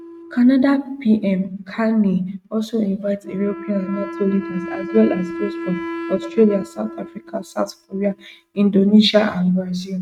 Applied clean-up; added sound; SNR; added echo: neural mask model RNNoise.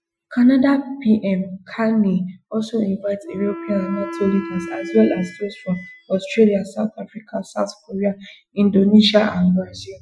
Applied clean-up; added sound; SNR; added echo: classical method Wiener filter.